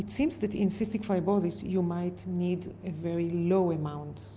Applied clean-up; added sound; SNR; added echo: none; none; none; none.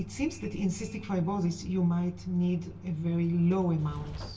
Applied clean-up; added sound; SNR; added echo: none; Train; 20 dB; reverberation time 0.1 s.